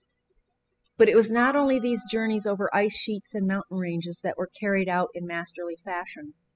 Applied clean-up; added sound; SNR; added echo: classical method spectral subtraction.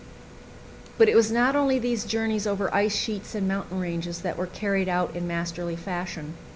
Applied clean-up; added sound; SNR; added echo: none; none; none; none.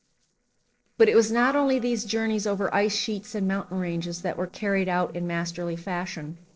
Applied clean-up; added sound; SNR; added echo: neural separator model SepFormer DNS4.